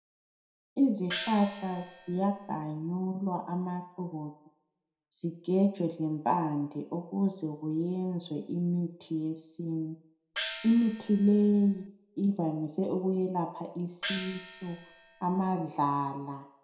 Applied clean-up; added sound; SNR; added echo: none; Gong; 10 dB; reverberation time 0.5 s.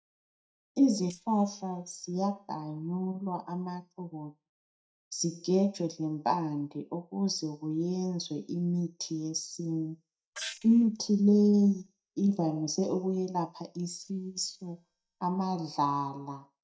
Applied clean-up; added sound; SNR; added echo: neural mask model DeepFilterNet 3.